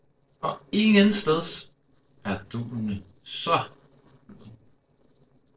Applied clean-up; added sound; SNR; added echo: neural separator model SepFormer DNS4.